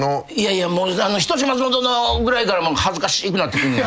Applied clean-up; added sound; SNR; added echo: none; Breathing; 18 dB; none.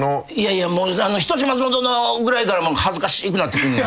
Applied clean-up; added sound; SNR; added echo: none; none; none; none.